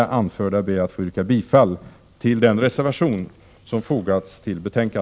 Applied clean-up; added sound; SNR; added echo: none; none; none; none.